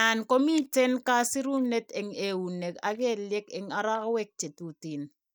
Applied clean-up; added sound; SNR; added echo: neural mask model DeepFilterNet 3.